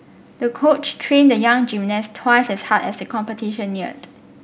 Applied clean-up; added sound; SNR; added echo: none; none; none; none.